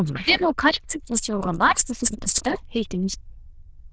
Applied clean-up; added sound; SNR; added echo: neural diffusion model UNIVERSE++.